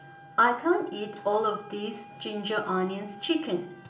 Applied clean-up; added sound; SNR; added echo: none; Wind instrument, woodwind instrument; 20 dB; reverberation time 0.4 s.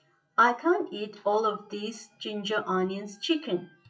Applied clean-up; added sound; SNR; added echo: classical method WPE with log-MMSE.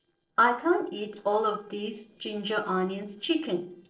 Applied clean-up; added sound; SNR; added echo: neural separator model SepFormer DNS4.